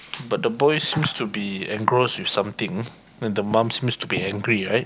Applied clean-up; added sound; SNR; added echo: none; none; none; none.